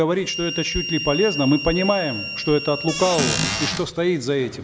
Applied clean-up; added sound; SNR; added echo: none; Squeak / Cupboard open or close + Harmonica; 5 dB; none.